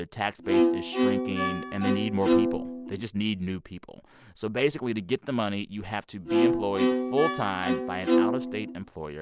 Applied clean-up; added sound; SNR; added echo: none; Bowed string instrument; -5 dB; none.